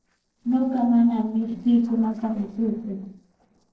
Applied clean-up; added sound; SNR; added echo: neural separator model SepFormer DNS4.